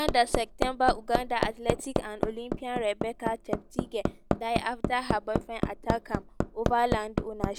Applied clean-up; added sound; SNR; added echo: none; Hammer; 1 dB; none.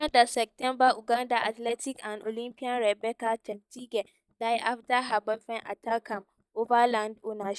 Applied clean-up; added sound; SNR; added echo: neural mask model DeepFilterNet 3.